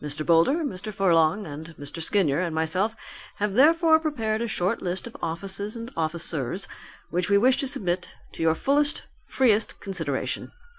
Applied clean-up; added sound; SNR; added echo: none; none; none; none.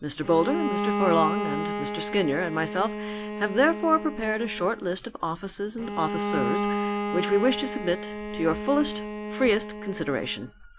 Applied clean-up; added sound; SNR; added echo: none; Bowed string instrument; 5 dB; none.